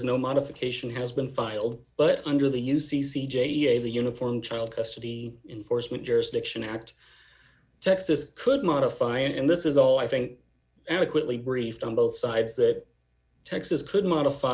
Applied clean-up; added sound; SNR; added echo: none; none; none; none.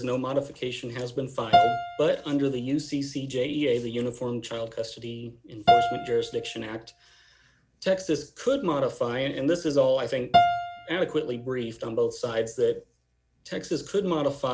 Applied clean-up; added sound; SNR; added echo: none; Piano; 1 dB; none.